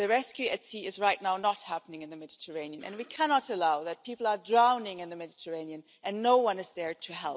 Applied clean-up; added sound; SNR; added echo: none; none; none; none.